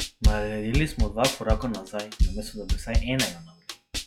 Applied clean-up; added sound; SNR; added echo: classical method log-MMSE.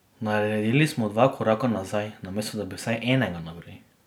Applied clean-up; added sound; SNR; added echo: none; none; none; none.